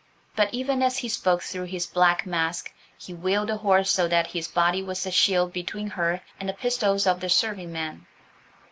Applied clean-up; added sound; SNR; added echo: none; none; none; none.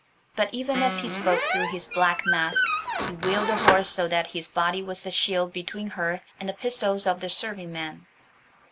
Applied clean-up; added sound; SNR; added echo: none; Squeak; -1 dB; none.